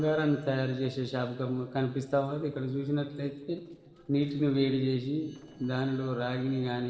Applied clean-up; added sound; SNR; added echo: neural separator model SepFormer DNS4.